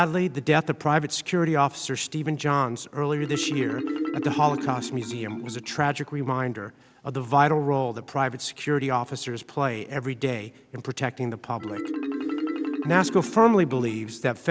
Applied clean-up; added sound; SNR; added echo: none; Marimba, xylophone; 10 dB; none.